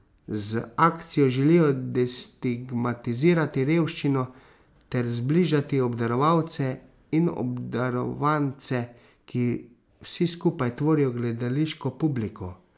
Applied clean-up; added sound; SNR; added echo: none; none; none; none.